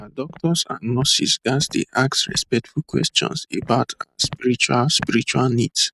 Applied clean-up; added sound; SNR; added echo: neural mask model RNNoise.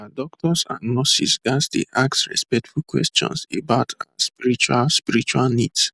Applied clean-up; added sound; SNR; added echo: none; none; none; none.